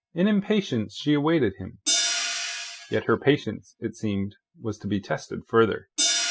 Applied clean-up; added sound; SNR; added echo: classical method spectral subtraction.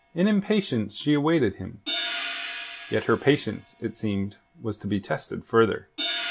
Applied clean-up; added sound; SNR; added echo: none; Hi-hat; 6 dB; none.